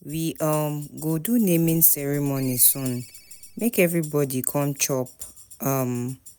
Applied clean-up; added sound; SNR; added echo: none; Tambourine + Ringtone; 20 dB; none.